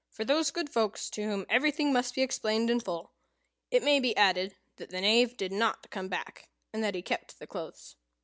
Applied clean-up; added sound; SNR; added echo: none; none; none; none.